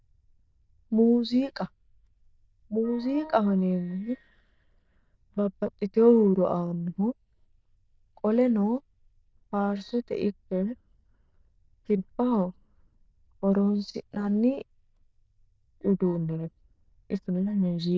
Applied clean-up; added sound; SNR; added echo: neural diffusion model UNIVERSE++.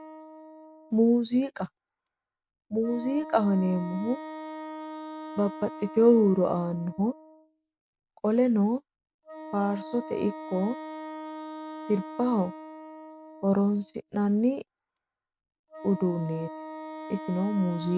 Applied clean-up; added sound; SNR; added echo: none; Wind instrument, woodwind instrument; 14 dB; none.